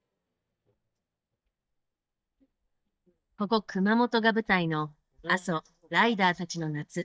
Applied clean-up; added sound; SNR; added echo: neural mask model DeepFilterNet 3.